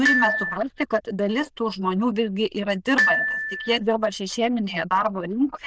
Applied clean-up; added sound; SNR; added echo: neural diffusion model UNIVERSE++.